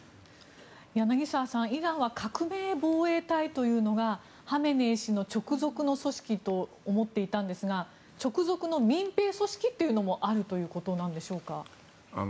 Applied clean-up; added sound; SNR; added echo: none; none; none; none.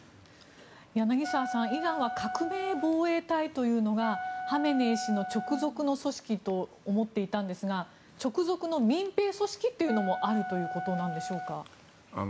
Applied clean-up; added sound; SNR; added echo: none; Wind instrument, woodwind instrument; 7 dB; none.